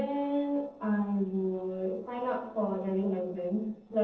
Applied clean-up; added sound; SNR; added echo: neural separator model SepFormer DNS4.